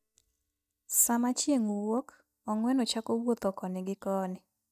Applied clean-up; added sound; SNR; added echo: neural mask model DeepFilterNet 3.